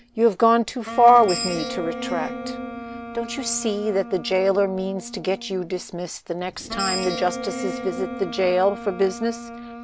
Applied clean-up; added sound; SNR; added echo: none; Screech + Wind instrument, woodwind instrument; 10 dB; none.